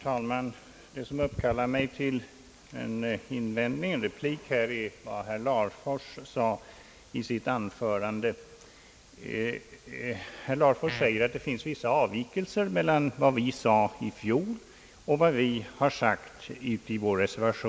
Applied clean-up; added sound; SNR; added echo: none; Fart; 12 dB; none.